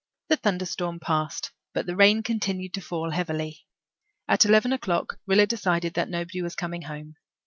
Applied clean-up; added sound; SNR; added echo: none; none; none; none.